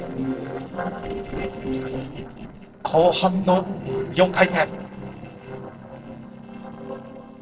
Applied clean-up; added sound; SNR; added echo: neural separator model SepFormer DNS4.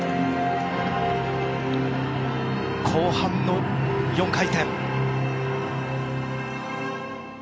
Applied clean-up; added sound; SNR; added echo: none; none; none; none.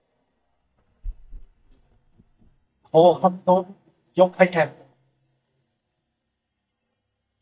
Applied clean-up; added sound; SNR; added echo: neural mask model DeepFilterNet 3.